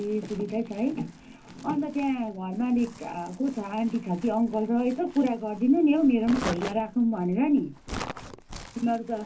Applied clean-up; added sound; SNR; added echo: none; Crumpling, crinkling; 15 dB; reverberation time 0.3 s.